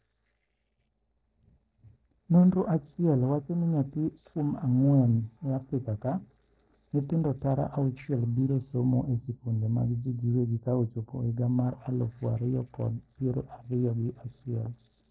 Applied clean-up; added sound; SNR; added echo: neural separator model SepFormer DNS4.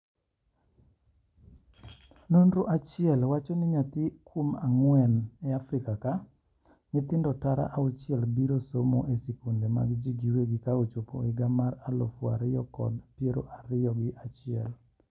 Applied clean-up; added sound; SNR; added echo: none; none; none; none.